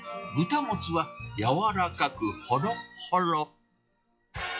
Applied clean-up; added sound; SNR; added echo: classical method log-MMSE.